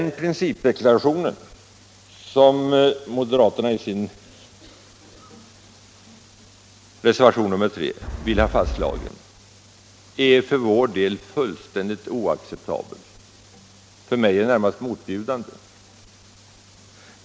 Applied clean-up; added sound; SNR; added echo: none; Wind; 5 dB; none.